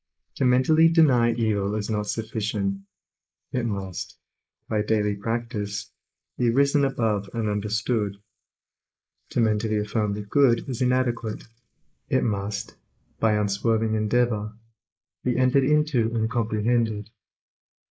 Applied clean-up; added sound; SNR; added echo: neural mask model Resemble Enhance denoiser.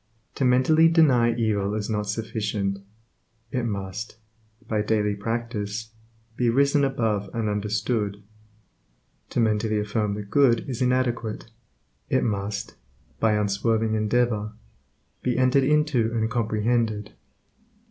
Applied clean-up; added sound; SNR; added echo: none; none; none; none.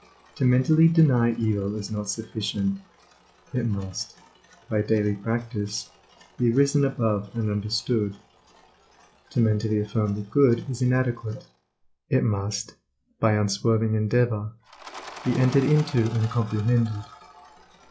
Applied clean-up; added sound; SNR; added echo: classical method log-MMSE.